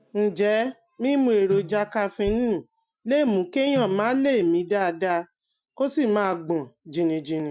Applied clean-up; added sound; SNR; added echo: classical method Wiener filter.